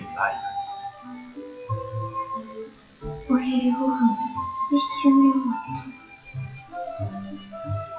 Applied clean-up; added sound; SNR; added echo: classical method WPE with log-MMSE.